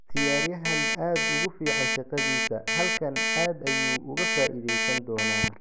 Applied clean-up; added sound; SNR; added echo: none; Alarm; -3 dB; none.